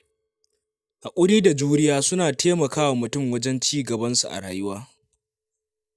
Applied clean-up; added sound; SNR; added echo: neural mask model DeepFilterNet 3.